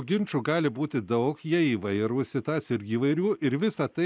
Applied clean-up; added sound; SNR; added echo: none; none; none; none.